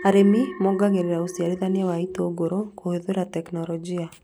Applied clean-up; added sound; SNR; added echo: none; Alarm; 14 dB; none.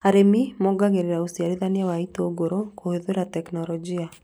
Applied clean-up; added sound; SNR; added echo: none; none; none; none.